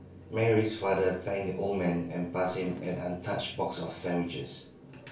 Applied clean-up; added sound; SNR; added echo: none; Fart; 13 dB; reverberation time 0.3 s.